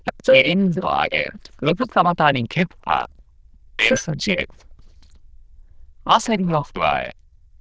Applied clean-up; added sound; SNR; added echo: neural diffusion model UNIVERSE++.